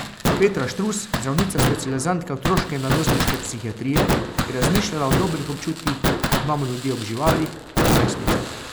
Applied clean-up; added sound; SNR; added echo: none; Fireworks; -2 dB; none.